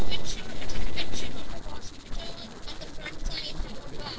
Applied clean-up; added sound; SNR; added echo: neural separator model SepFormer DNS4.